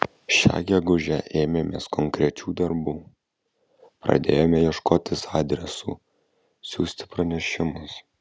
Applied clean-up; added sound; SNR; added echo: none; none; none; none.